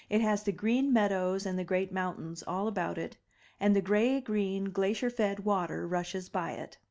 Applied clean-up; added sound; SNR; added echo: none; none; none; none.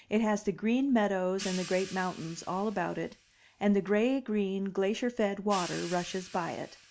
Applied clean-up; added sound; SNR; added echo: none; Hi-hat; 18 dB; none.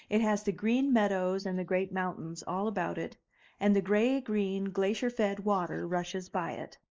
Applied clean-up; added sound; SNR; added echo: neural mask model Resemble Enhance denoiser.